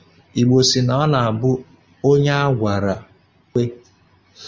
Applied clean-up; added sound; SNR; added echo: none; none; none; none.